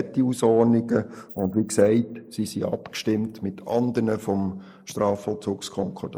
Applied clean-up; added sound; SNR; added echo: neural mask model Resemble Enhance denoiser.